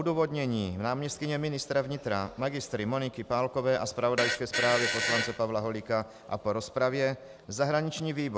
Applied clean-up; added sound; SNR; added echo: none; Fart; 2 dB; none.